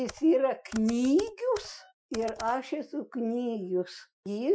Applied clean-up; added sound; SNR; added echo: classical method Wiener filter.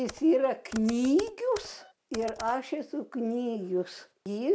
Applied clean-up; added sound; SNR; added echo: none; Computer keyboard; 18 dB; none.